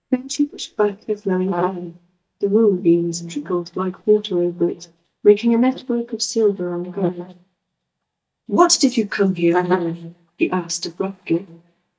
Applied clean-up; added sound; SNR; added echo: neural mask model DeepFilterNet 3.